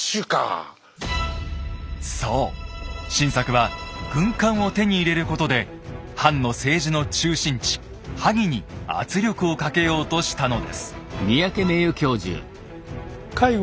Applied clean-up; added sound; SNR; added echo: none; none; none; none.